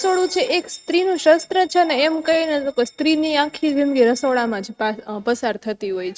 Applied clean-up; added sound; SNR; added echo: neural mask model RNNoise.